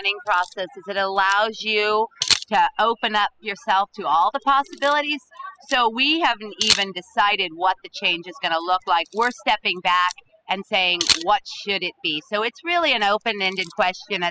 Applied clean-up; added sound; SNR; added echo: classical method spectral subtraction.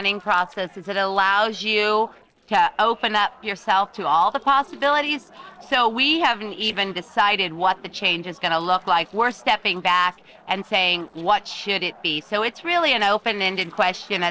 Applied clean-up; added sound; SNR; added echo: neural separator model SepFormer DNS4.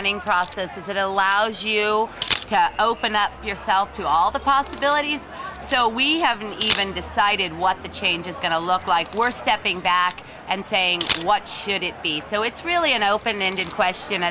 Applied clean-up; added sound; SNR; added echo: none; Camera; 11 dB; none.